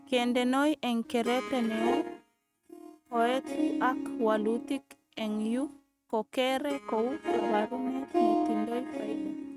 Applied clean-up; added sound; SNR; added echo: neural mask model RNNoise.